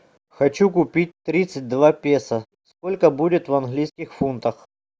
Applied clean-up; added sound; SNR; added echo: none; none; none; none.